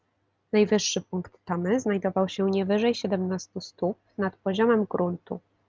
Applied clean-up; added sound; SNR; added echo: none; none; none; none.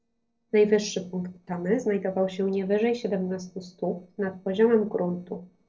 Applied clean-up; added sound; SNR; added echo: neural separator model SepFormer DNS4.